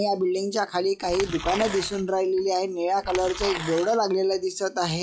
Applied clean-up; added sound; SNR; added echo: classical method log-MMSE.